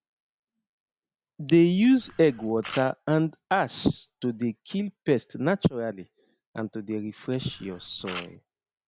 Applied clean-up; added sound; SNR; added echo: none; Camera; 16 dB; none.